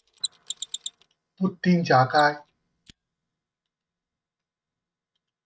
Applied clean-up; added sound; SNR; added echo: neural mask model RNNoise.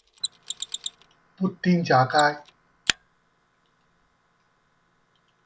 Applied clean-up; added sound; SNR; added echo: none; Mechanisms; 9 dB; none.